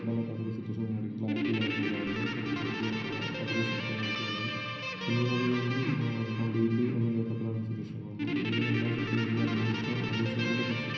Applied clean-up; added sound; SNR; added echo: none; Guitar; 4 dB; reverberation time 0.6 s.